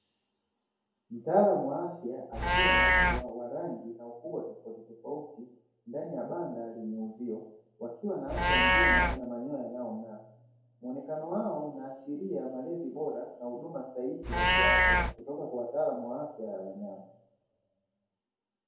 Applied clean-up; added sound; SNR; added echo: none; Livestock, farm animals, working animals; -3 dB; reverberation time 2.3 s.